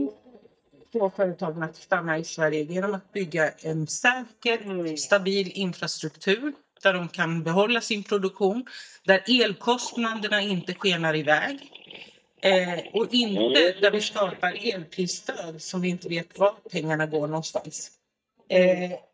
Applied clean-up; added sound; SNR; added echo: neural mask model DeepFilterNet 3.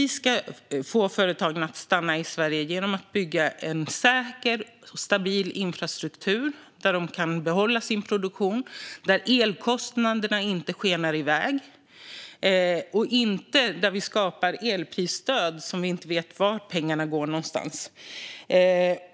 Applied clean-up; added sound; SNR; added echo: none; none; none; none.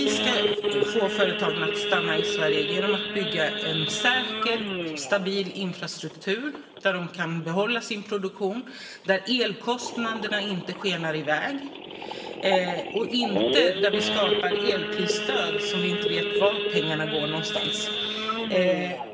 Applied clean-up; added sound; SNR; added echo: none; Idling / Sawing / Accelerating, revving, vroom; 1 dB; reverberation time 1.0 s.